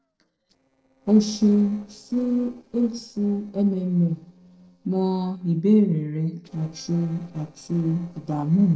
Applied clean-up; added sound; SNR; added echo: neural separator model SepFormer DNS4.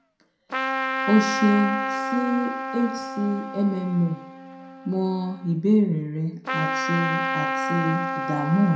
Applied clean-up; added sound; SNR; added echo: none; Trumpet; 4 dB; reverberation time 0.5 s.